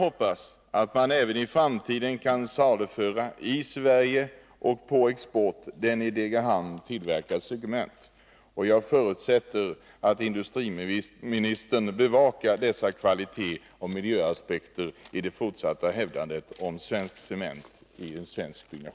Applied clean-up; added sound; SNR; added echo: none; none; none; none.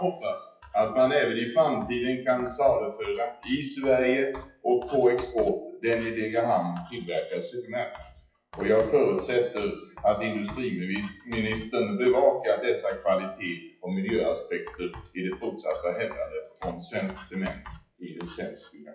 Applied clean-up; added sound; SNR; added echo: classical method WPE with log-MMSE.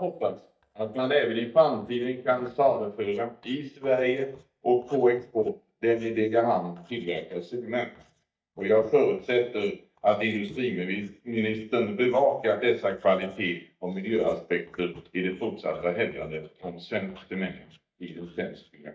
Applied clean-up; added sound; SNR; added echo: neural mask model DeepFilterNet 3.